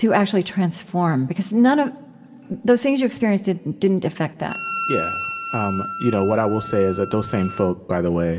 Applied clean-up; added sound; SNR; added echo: none; Wind instrument, woodwind instrument; 9 dB; reverberation time 2.3 s.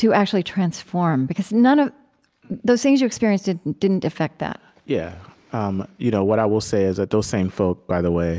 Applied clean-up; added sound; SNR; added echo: none; none; none; none.